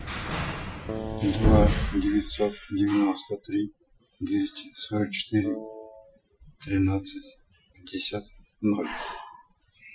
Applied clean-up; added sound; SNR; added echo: classical method Wiener filter.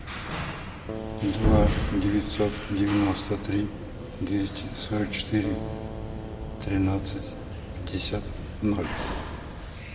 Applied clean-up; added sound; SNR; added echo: none; Keyboard (musical); 14 dB; none.